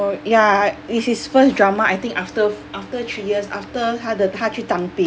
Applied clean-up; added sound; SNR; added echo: none; none; none; none.